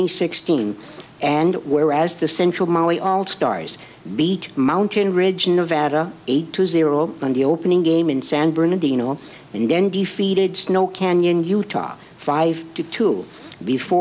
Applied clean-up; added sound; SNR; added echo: none; none; none; none.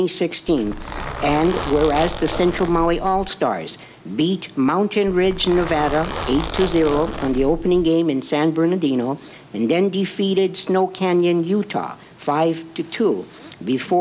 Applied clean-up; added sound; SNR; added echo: none; Zipper (clothing); 8 dB; none.